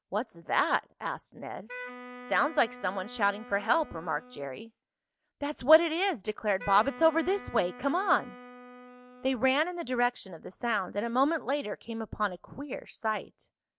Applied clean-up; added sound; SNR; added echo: none; Wind instrument, woodwind instrument; 16 dB; none.